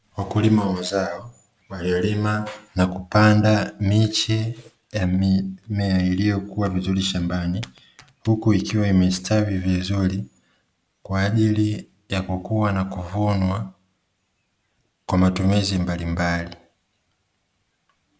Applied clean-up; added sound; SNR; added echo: none; none; none; none.